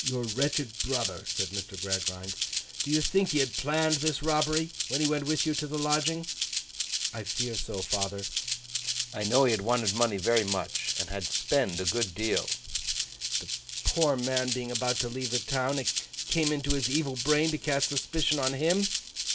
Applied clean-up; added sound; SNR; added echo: none; Rattle (instrument); 2 dB; none.